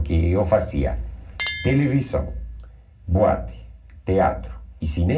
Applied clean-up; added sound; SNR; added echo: none; Chink, clink; 14 dB; reverberation time 0.4 s.